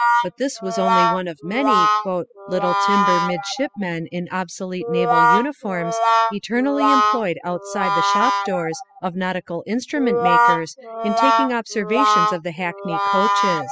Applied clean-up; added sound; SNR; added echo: classical method spectral subtraction.